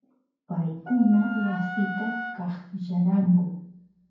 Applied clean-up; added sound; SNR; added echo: none; Wind instrument, woodwind instrument; 10 dB; reverberation time 0.9 s.